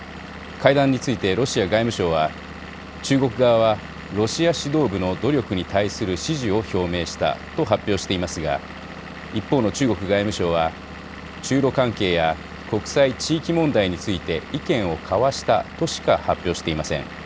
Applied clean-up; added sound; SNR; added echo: none; Engine / Vehicle; 14 dB; none.